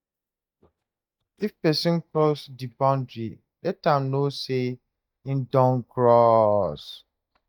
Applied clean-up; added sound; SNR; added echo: neural mask model DeepFilterNet 3.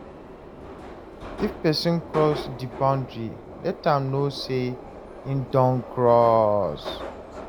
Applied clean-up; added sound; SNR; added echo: none; Subway, metro, underground; 13 dB; none.